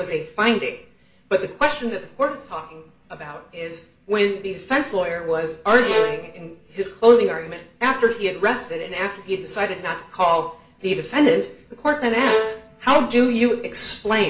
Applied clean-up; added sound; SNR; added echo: none; Bowed string instrument; 6 dB; reverberation time 0.4 s.